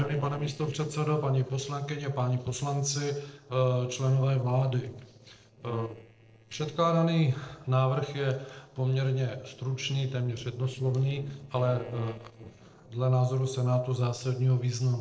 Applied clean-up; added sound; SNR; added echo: neural separator model SepFormer DNS4.